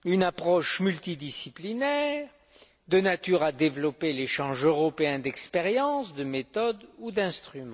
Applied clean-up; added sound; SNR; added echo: none; none; none; none.